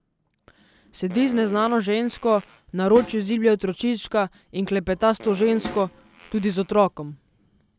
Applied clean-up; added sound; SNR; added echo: none; Snare drum + Fart; 18 dB; none.